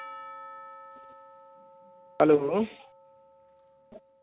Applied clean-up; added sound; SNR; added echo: none; Percussion; 17 dB; none.